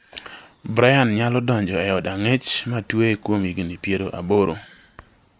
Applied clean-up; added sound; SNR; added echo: none; none; none; none.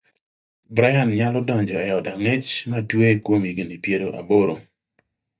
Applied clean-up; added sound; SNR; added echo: neural mask model DeepFilterNet 3.